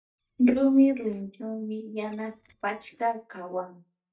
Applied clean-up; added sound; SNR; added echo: neural mask model DeepFilterNet 3.